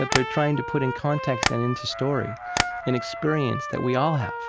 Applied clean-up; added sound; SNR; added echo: none; Tap + Trumpet; 4 dB; none.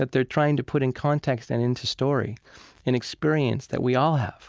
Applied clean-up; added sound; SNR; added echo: none; none; none; none.